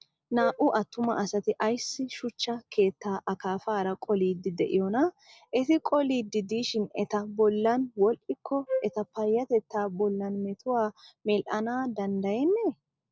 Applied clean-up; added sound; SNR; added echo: neural separator model SepFormer DNS4.